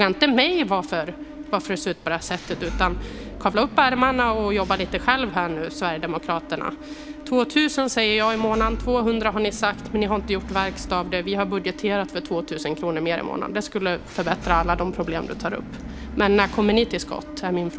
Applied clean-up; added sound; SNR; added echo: none; Engine / Mechanisms; 11 dB; none.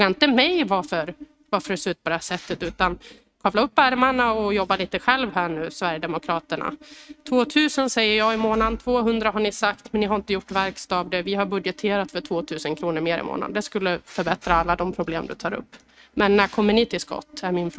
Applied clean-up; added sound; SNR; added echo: neural mask model RNNoise.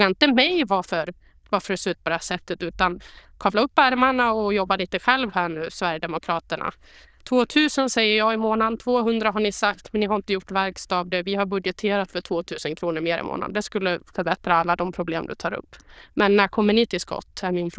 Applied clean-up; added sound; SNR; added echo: neural diffusion model UNIVERSE++.